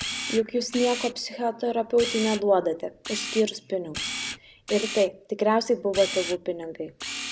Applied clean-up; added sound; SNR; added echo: none; Camera; 9 dB; none.